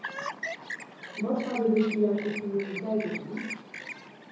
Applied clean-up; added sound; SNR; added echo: none; Chirp, tweet; 9 dB; reverberation time 0.9 s.